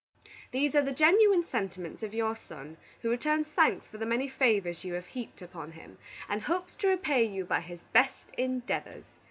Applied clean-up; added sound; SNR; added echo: none; none; none; none.